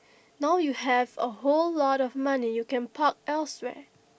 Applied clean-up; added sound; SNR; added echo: none; none; none; none.